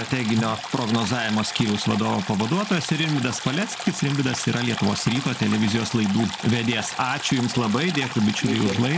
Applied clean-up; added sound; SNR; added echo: none; Stream; 10 dB; none.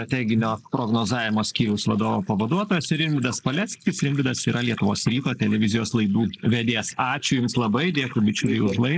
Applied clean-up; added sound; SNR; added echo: neural mask model Resemble Enhance denoiser.